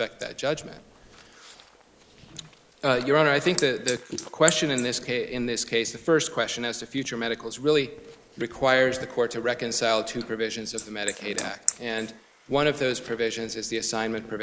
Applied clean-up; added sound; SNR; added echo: neural mask model Resemble Enhance denoiser.